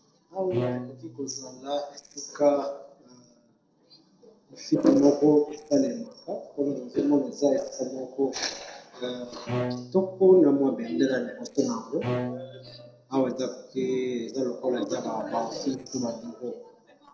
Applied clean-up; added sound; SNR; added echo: neural separator model SepFormer DNS4.